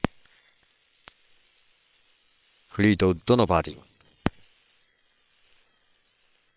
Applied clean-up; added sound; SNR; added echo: neural separator model SepFormer WHAM!.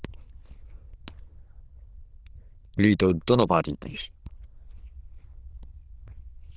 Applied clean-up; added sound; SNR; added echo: neural diffusion model UNIVERSE++.